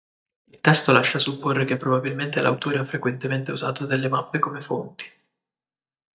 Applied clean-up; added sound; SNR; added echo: neural mask model DeepFilterNet 3.